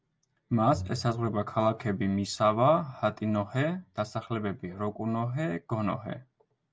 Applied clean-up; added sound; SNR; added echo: none; Bowed string instrument; 19 dB; none.